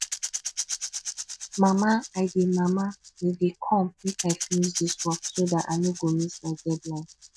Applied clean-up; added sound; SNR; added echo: none; Rattle / Rattle (instrument); 10 dB; none.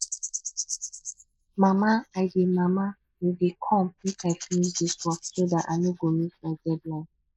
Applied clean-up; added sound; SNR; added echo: neural mask model Resemble Enhance denoiser.